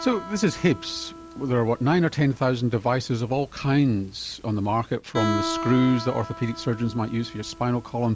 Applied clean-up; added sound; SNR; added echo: none; Guitar; 12 dB; none.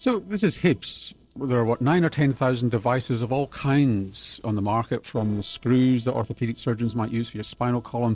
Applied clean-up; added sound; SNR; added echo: neural separator model SepFormer DNS4.